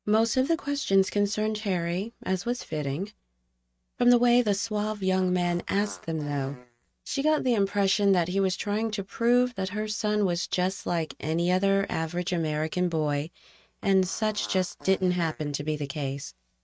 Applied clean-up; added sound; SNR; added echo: neural mask model RNNoise.